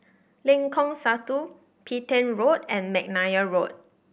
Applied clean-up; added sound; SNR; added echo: none; none; none; none.